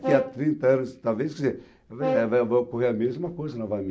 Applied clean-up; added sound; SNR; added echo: none; Brass instrument; 7 dB; none.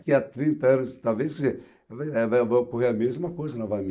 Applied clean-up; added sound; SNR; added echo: neural mask model Resemble Enhance denoiser.